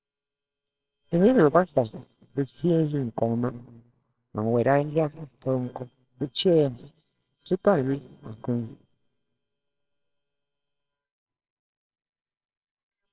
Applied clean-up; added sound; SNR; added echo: neural separator model SepFormer WHAMR!.